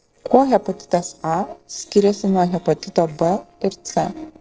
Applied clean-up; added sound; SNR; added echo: neural separator model SepFormer DNS4.